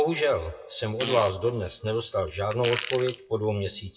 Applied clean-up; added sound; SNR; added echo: classical method WPE with log-MMSE.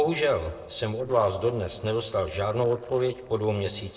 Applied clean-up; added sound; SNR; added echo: neural separator model SepFormer DNS4.